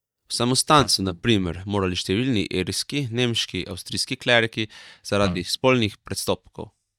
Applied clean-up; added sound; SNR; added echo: neural mask model DeepFilterNet 3.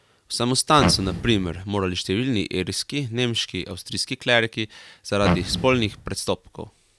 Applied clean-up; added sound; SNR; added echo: none; Fart; 3 dB; none.